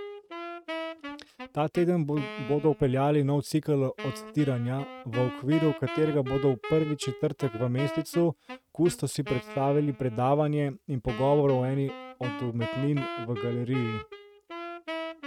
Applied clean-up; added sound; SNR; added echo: neural mask model RNNoise.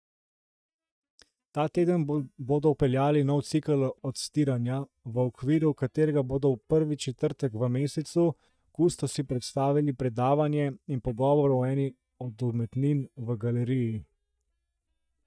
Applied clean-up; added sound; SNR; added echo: neural mask model DeepFilterNet 3.